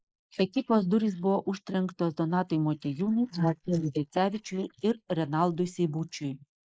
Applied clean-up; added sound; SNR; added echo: neural mask model Resemble Enhance denoiser.